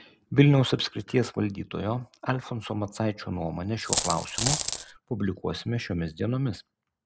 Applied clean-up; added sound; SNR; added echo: none; Coin (dropping); 2 dB; none.